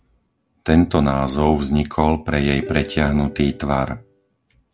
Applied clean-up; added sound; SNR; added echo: none; Plucked string instrument; 15 dB; none.